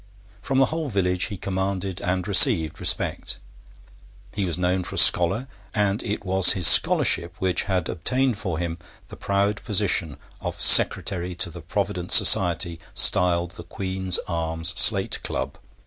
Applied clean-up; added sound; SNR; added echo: none; none; none; none.